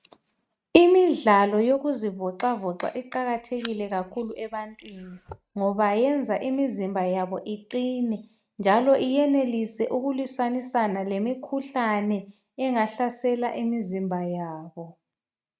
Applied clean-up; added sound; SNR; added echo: neural mask model RNNoise.